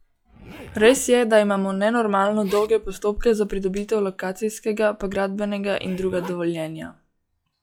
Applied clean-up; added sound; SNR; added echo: classical method log-MMSE.